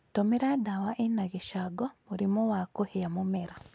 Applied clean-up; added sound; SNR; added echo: none; none; none; none.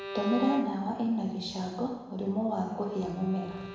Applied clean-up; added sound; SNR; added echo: none; Bowed string instrument; 11 dB; reverberation time 1.0 s.